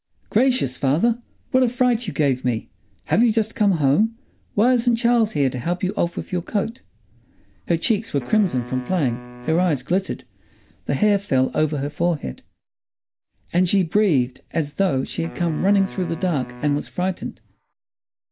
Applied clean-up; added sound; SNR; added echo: none; Wind instrument, woodwind instrument; 17 dB; none.